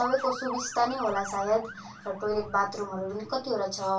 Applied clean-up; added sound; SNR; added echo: none; Motor vehicle (road) / Siren; 12 dB; reverberation time 0.2 s.